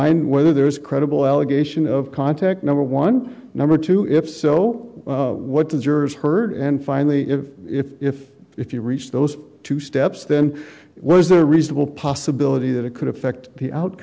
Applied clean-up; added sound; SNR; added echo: none; none; none; none.